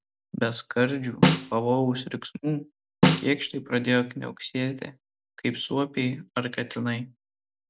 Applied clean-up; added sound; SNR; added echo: none; Snare drum; -3 dB; none.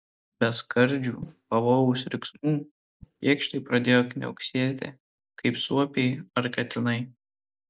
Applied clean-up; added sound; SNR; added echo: neural mask model DeepFilterNet 3.